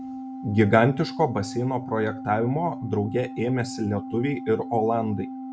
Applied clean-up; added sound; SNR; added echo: none; Organ; 11 dB; none.